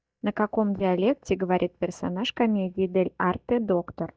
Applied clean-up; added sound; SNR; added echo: neural mask model DeepFilterNet 3.